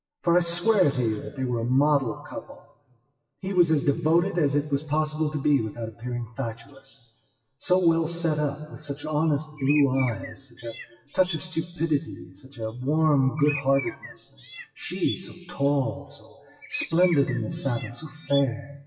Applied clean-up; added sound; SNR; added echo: classical method WPE with log-MMSE.